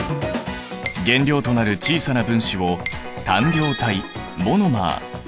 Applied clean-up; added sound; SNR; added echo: none; none; none; none.